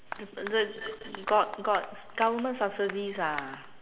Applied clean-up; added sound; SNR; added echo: none; Applause; 14 dB; reverberation time 1.2 s.